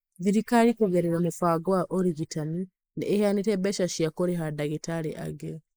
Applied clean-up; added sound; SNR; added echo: neural mask model Resemble Enhance denoiser.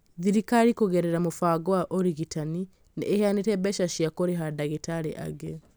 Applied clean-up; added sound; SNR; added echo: none; none; none; none.